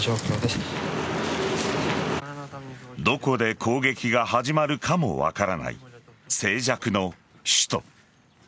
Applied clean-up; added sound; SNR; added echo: none; none; none; none.